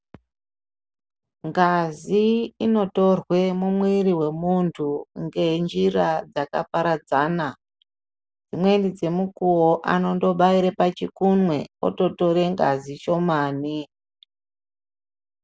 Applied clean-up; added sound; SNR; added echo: none; none; none; none.